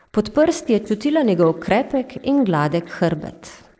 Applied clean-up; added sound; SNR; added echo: neural separator model SepFormer DNS4.